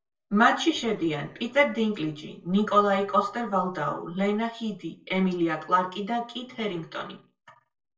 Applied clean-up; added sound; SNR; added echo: neural separator model SepFormer DNS4.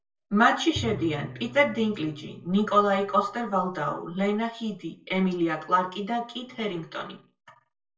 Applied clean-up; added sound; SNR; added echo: none; Bowed string instrument; 14 dB; reverberation time 0.3 s.